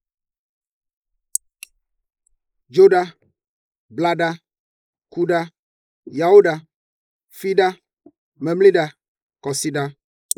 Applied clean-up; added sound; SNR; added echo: neural mask model Resemble Enhance denoiser.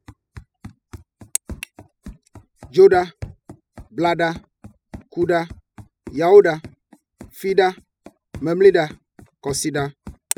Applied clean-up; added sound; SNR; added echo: classical method spectral subtraction.